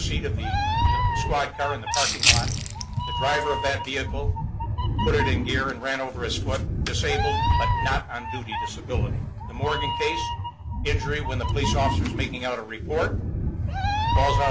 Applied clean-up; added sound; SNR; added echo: none; Meow + Rattle (instrument); -4 dB; none.